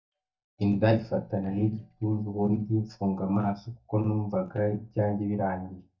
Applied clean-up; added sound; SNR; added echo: neural mask model DeepFilterNet 3.